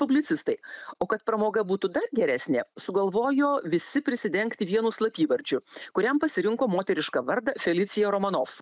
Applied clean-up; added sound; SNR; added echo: none; none; none; none.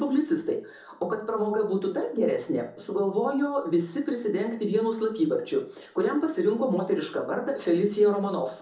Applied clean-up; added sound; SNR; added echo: none; none; none; reverberation time 0.6 s.